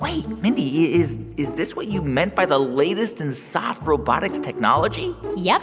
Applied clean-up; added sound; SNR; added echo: none; none; none; none.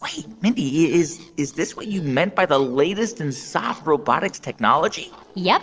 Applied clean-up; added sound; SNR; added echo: neural separator model SepFormer DNS4.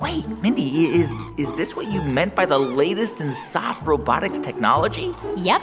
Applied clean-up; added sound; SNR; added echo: none; Bird; 20 dB; none.